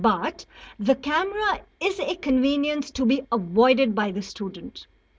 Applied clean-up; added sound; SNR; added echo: none; none; none; none.